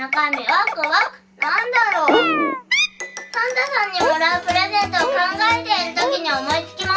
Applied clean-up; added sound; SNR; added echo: none; none; none; none.